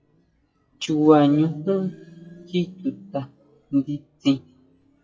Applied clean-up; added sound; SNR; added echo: classical method WPE with log-MMSE.